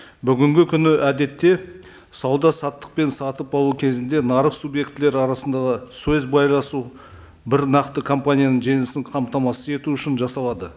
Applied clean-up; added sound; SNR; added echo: none; none; none; none.